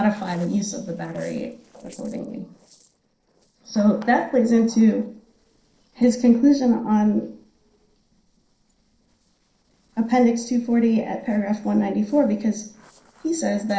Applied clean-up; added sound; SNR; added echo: neural separator model SepFormer DNS4.